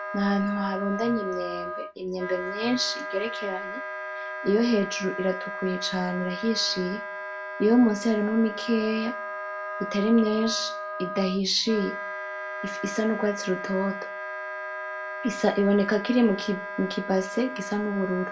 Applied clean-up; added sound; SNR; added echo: none; Wind instrument, woodwind instrument; 8 dB; reverberation time 0.2 s.